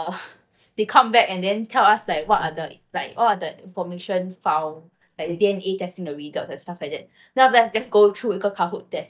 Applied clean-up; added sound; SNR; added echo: neural mask model DeepFilterNet 3.